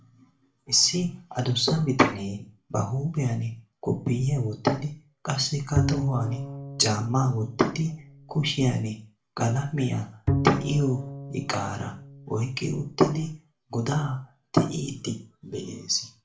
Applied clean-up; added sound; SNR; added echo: none; Bowed string instrument; 5 dB; reverberation time 0.3 s.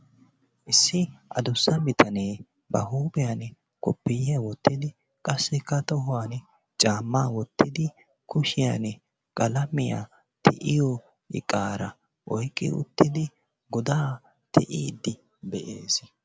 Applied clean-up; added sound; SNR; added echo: none; none; none; none.